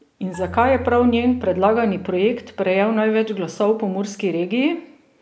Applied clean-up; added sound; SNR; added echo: none; Marimba, xylophone; 19 dB; none.